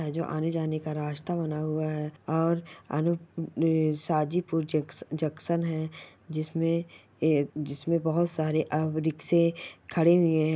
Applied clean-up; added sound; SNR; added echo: none; none; none; none.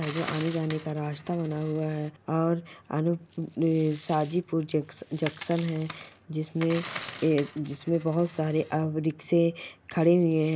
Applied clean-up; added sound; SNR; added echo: none; Coin (dropping); 15 dB; none.